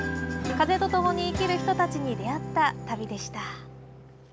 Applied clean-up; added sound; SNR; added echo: none; none; none; none.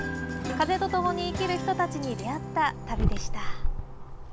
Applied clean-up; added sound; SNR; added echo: none; Keys jangling; 2 dB; none.